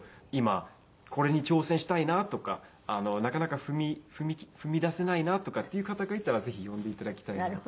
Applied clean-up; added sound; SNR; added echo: none; none; none; none.